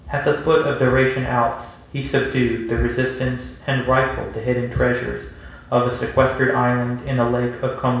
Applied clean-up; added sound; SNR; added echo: none; none; none; reverberation time 0.7 s.